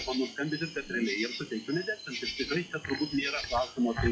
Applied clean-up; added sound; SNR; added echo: classical method log-MMSE.